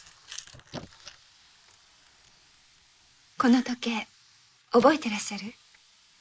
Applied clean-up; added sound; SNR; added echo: neural mask model Resemble Enhance denoiser.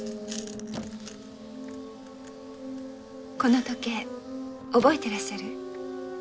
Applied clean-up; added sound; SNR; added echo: none; Squeak + Gong; 18 dB; none.